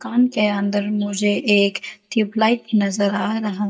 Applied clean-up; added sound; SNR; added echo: neural mask model DeepFilterNet 3.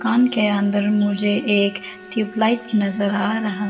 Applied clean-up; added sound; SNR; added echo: none; Bowed string instrument; 19 dB; reverberation time 2.3 s.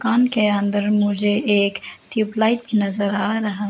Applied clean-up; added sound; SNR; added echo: none; none; none; none.